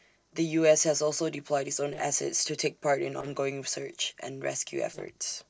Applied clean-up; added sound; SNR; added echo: neural separator model SepFormer DNS4.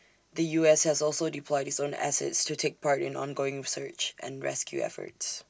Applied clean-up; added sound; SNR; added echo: none; none; none; none.